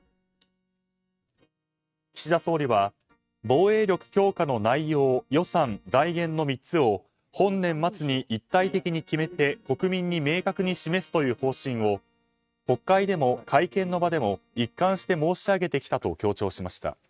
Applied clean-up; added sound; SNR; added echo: neural mask model RNNoise.